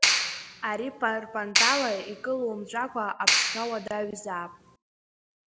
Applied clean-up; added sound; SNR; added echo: none; Clapping; -2 dB; none.